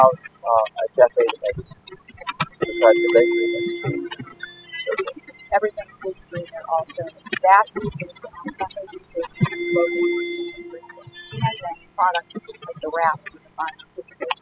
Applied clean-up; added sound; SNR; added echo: classical method spectral subtraction.